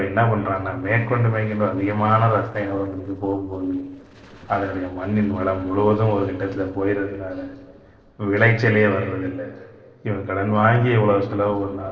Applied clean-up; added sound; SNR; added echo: neural separator model SepFormer DNS4.